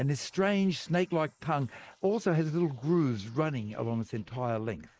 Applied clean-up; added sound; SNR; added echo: neural mask model Resemble Enhance denoiser.